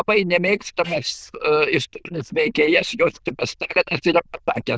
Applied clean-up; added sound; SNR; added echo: neural diffusion model UNIVERSE++.